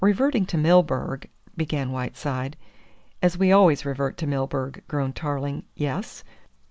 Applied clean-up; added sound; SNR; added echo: none; none; none; none.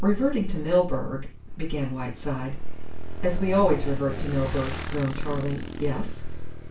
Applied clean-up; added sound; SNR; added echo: none; Motorcycle / Engine; 14 dB; reverberation time 0.2 s.